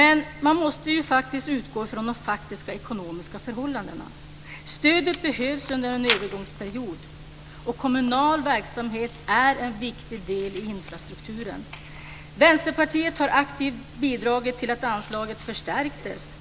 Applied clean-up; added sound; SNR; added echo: none; none; none; none.